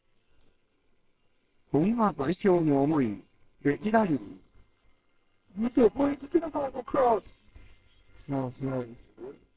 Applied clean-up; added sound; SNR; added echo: neural separator model SepFormer WHAMR!.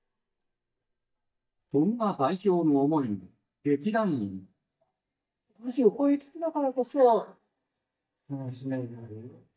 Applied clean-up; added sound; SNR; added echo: neural mask model DeepFilterNet 3.